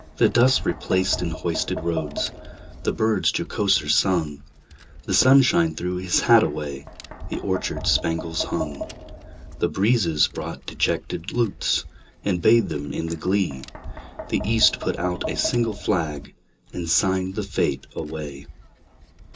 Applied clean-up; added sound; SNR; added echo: none; Tap; 13 dB; reverberation time 0.2 s.